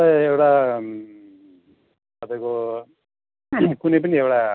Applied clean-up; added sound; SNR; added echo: none; none; none; none.